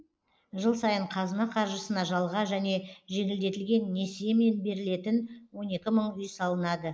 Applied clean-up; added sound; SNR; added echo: neural mask model Resemble Enhance denoiser.